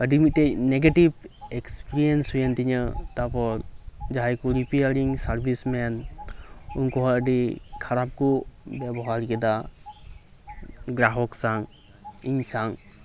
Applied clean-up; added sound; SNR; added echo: none; none; none; none.